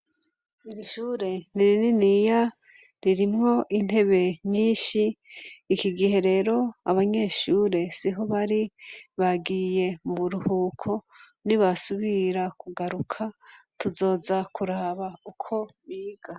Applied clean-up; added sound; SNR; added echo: none; none; none; none.